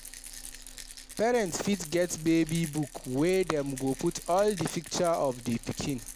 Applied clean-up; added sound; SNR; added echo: none; Rattle; 15 dB; none.